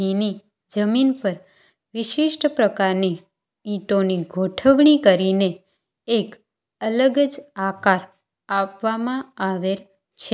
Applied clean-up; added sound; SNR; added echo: none; none; none; none.